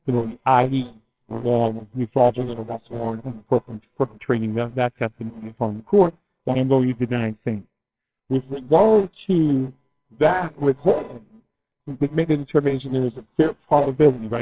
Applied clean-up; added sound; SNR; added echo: neural separator model SepFormer WHAMR!.